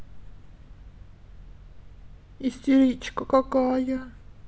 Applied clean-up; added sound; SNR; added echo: none; none; none; none.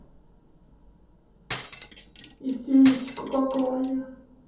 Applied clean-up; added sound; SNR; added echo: none; Cutlery, silverware; 12 dB; reverberation time 0.6 s.